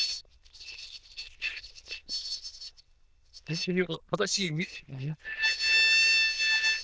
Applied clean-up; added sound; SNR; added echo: neural diffusion model UNIVERSE++.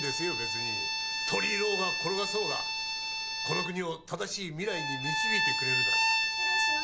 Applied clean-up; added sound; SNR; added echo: none; Bowed string instrument; -5 dB; none.